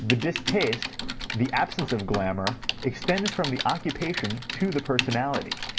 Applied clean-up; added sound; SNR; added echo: none; Typing; 5 dB; none.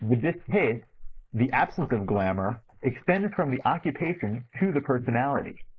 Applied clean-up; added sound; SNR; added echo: neural mask model Resemble Enhance denoiser.